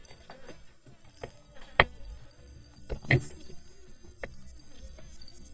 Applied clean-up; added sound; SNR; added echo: neural mask model DeepFilterNet 3.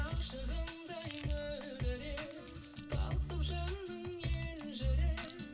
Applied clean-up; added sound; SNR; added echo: none; Wind chime; 0 dB; reverberation time 0.1 s.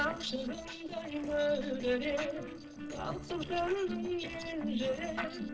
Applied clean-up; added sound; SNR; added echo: neural separator model SepFormer DNS4.